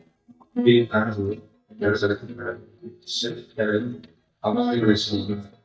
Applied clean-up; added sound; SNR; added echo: neural mask model DeepFilterNet 3.